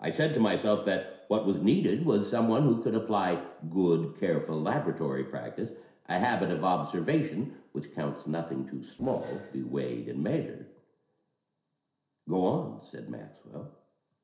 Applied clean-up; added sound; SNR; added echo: neural separator model SepFormer DNS4.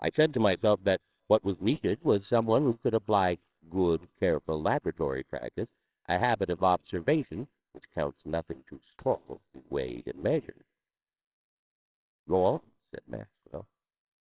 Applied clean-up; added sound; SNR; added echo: neural separator model SepFormer WHAMR!.